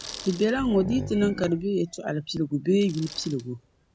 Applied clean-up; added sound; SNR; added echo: none; Growling + Bicycle; 14 dB; none.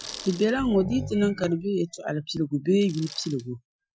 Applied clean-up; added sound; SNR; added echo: classical method Wiener filter.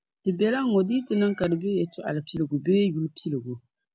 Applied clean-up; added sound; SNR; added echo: none; none; none; none.